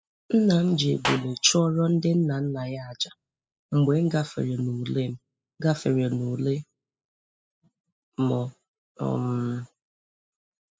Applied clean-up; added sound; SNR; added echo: classical method spectral subtraction.